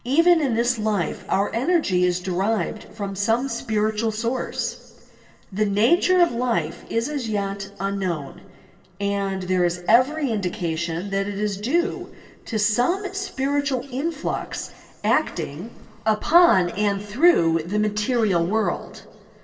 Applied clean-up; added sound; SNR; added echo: none; none; none; reverberation time 1.8 s.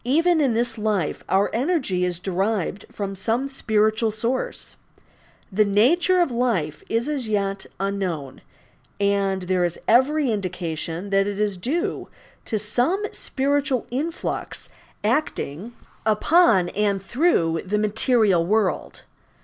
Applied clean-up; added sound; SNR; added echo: none; none; none; none.